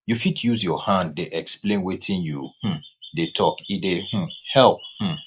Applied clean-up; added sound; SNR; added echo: neural mask model Resemble Enhance denoiser.